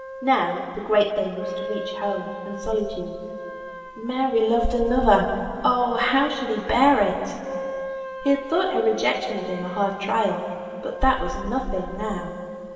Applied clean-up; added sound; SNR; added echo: none; Wind instrument, woodwind instrument; 12 dB; reverberation time 2.5 s.